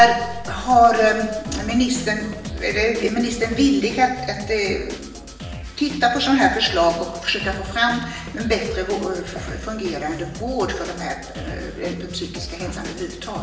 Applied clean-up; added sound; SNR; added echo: none; Drum kit; 13 dB; reverberation time 0.9 s.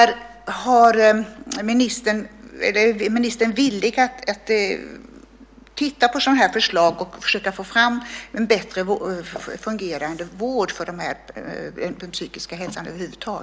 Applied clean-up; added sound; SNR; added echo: none; none; none; none.